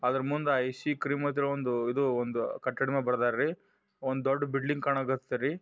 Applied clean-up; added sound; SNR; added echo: none; none; none; none.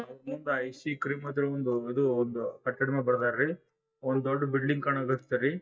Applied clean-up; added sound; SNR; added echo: neural mask model DeepFilterNet 3.